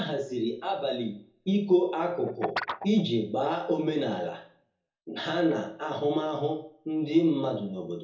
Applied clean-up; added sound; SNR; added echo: none; Guitar; 10 dB; reverberation time 0.5 s.